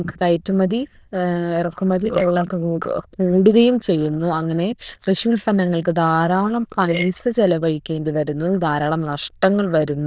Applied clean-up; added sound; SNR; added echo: neural diffusion model UNIVERSE++.